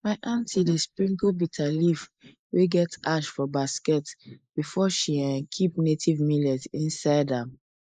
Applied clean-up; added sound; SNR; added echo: neural mask model Resemble Enhance denoiser.